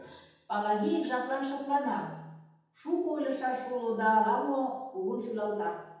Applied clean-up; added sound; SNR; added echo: none; none; none; reverberation time 0.8 s.